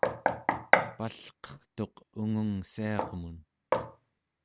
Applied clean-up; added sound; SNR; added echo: none; Knock; -5 dB; none.